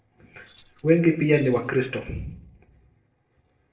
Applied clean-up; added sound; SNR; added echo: neural separator model SepFormer DNS4.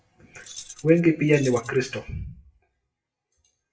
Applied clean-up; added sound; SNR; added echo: classical method WPE with log-MMSE.